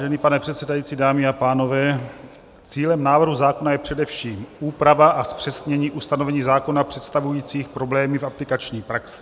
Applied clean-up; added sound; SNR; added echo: none; none; none; none.